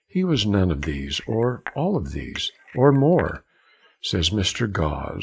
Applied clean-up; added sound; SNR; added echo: none; Cutlery, silverware / Dishes, pots, and pans / Chink, clink; 17 dB; none.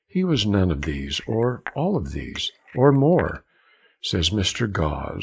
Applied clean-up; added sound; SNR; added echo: neural mask model Resemble Enhance denoiser.